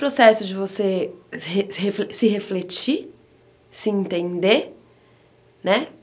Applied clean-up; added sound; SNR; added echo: none; none; none; none.